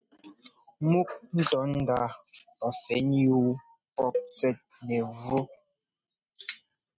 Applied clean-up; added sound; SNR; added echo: neural mask model RNNoise.